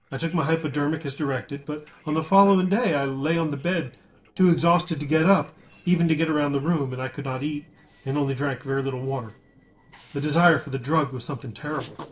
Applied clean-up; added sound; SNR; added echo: neural separator model SepFormer DNS4.